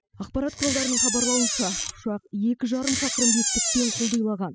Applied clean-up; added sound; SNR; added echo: classical method spectral subtraction.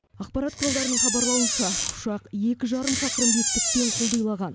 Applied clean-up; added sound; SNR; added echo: none; Door; -2 dB; none.